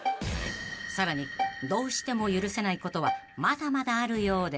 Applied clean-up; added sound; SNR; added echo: none; Bowed string instrument; 8 dB; none.